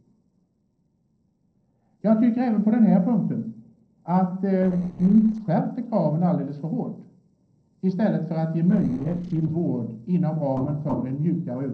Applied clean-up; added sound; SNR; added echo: neural separator model SepFormer DNS4.